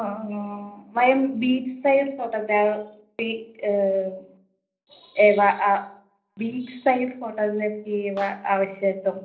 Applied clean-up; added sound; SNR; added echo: neural separator model SepFormer DNS4.